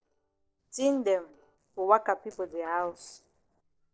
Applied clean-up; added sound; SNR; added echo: neural separator model SepFormer DNS4.